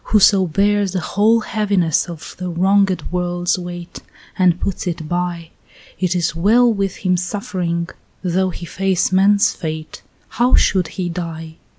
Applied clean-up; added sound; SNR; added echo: none; none; none; none.